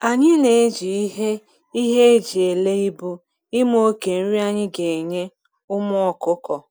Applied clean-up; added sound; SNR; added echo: none; none; none; none.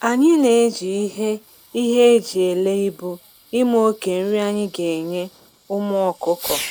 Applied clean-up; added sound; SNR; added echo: none; Fireworks; 19 dB; none.